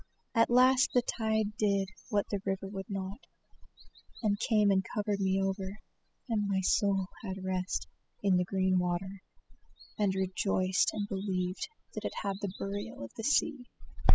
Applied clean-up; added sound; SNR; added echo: classical method spectral subtraction.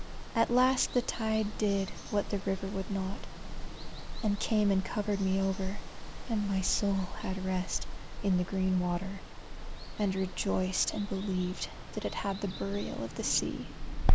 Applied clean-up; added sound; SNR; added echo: none; Water; 2 dB; none.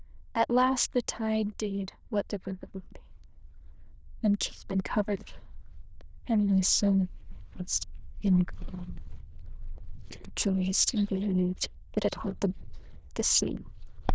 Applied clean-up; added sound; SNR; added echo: neural diffusion model UNIVERSE++.